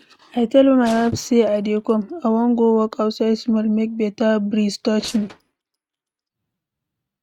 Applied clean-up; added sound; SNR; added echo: neural mask model RNNoise.